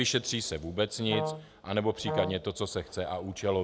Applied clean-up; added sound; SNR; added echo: none; Brass instrument; 4 dB; none.